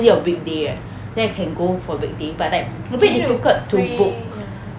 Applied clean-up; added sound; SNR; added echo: none; none; none; none.